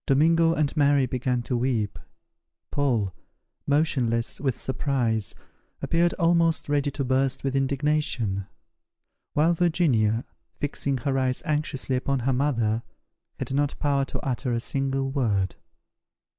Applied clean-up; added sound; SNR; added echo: none; none; none; none.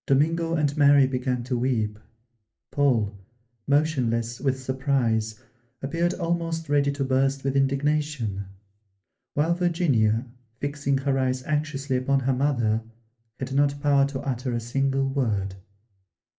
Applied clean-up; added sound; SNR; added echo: none; none; none; reverberation time 0.3 s.